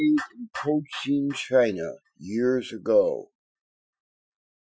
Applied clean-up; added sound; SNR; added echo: classical method Wiener filter.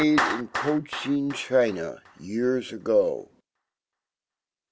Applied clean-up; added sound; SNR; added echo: none; Clapping; 9 dB; none.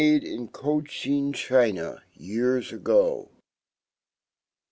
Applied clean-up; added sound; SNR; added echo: none; none; none; none.